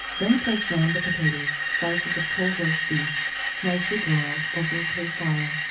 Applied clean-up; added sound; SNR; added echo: none; Screech; 0 dB; reverberation time 0.4 s.